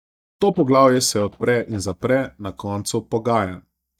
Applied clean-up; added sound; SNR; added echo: neural mask model DeepFilterNet 3.